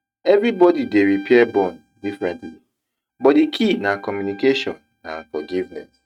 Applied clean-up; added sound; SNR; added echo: neural mask model RNNoise.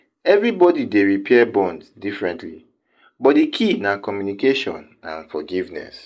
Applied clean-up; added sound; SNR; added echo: neural mask model Resemble Enhance denoiser.